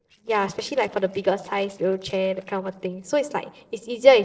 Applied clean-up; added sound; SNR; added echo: neural separator model SepFormer DNS4.